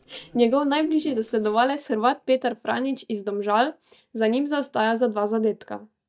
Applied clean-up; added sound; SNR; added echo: neural mask model DeepFilterNet 3.